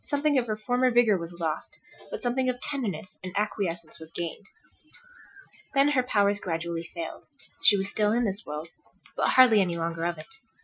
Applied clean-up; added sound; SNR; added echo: classical method Wiener filter.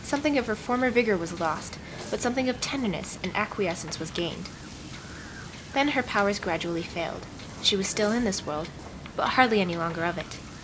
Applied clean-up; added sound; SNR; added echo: none; Wind / Boat, Water vehicle; 12 dB; none.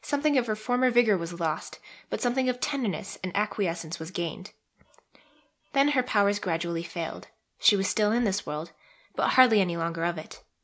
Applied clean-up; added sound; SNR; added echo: none; none; none; none.